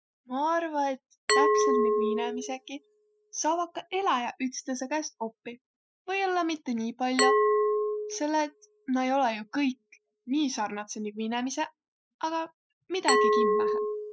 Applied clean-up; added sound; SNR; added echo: classical method spectral subtraction.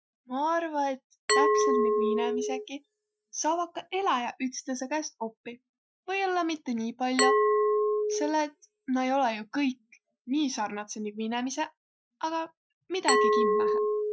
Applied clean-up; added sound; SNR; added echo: classical method Wiener filter.